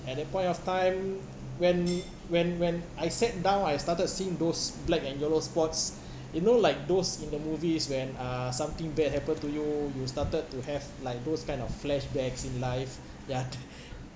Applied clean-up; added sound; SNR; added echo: none; none; none; none.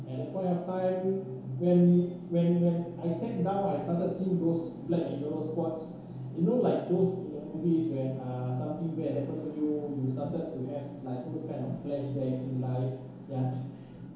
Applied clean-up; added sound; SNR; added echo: none; none; none; reverberation time 0.8 s.